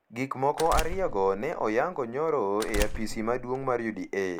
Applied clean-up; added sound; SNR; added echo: none; Door; 6 dB; none.